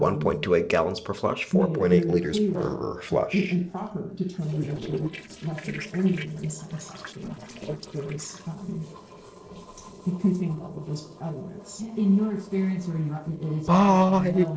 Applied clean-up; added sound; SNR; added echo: neural separator model SepFormer DNS4.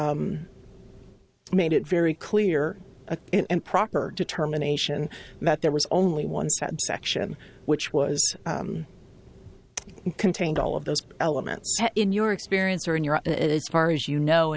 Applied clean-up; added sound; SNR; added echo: none; none; none; none.